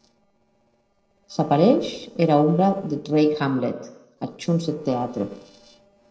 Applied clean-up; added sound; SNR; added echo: neural separator model SepFormer DNS4.